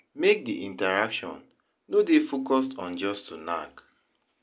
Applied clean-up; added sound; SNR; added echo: none; none; none; none.